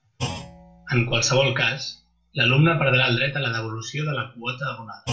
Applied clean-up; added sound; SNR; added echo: none; Thump, thud; 15 dB; reverberation time 0.2 s.